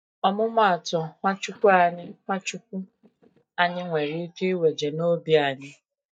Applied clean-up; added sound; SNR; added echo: neural mask model DeepFilterNet 3.